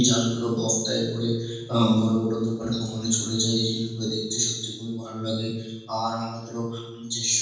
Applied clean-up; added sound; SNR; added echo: none; none; none; reverberation time 1.2 s.